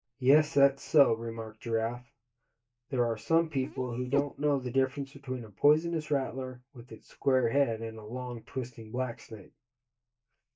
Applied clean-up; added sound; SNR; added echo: neural mask model DeepFilterNet 3.